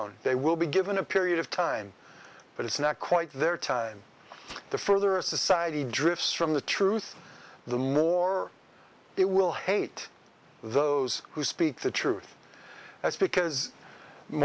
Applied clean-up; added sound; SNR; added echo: none; none; none; none.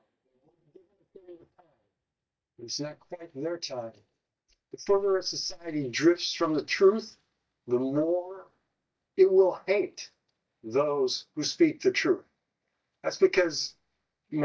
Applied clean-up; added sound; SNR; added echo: neural mask model DeepFilterNet 3.